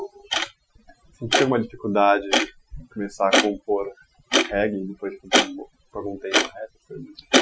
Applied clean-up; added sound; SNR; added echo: classical method Wiener filter.